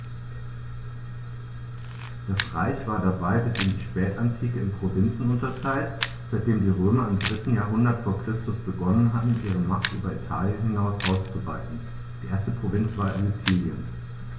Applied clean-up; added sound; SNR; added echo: none; Camera; 13 dB; reverberation time 0.2 s.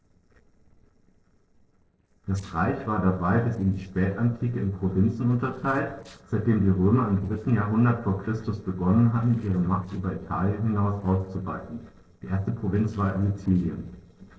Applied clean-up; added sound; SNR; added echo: neural separator model SepFormer DNS4.